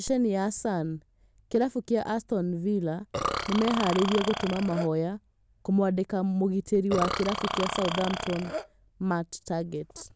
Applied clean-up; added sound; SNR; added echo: none; Burping, eructation; 4 dB; none.